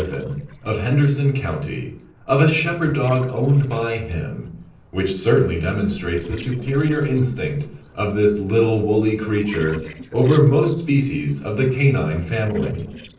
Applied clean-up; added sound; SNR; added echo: neural separator model SepFormer DNS4.